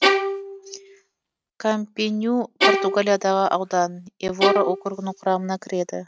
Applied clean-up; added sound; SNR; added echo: neural mask model RNNoise.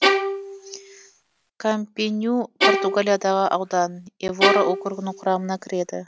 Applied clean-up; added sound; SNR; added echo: none; Bowed string instrument; 1 dB; none.